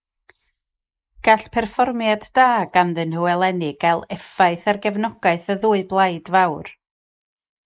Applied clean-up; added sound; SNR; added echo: neural mask model Resemble Enhance denoiser.